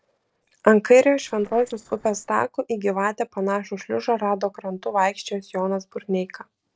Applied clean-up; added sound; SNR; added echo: neural separator model SepFormer DNS4.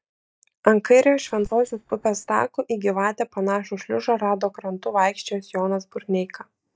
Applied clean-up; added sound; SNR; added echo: neural mask model DeepFilterNet 3.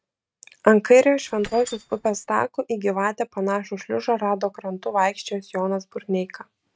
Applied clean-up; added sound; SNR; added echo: neural mask model RNNoise.